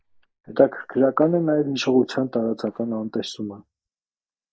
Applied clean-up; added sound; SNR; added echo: neural mask model DeepFilterNet 3.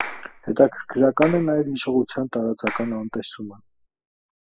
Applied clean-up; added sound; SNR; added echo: classical method spectral subtraction.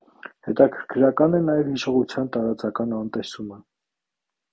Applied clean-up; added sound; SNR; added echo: none; none; none; none.